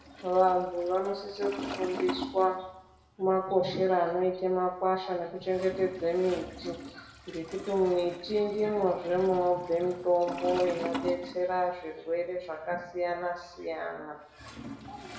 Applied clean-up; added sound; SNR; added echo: none; Toilet flush; 13 dB; reverberation time 0.8 s.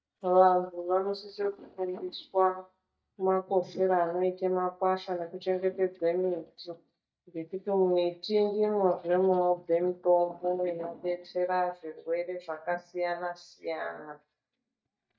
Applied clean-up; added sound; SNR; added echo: neural mask model DeepFilterNet 3.